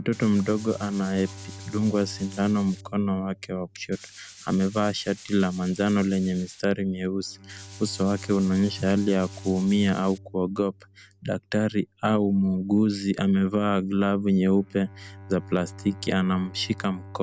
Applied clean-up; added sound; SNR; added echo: none; Bowed string instrument + Tools; 19 dB; none.